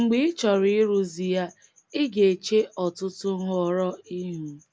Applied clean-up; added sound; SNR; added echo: none; none; none; none.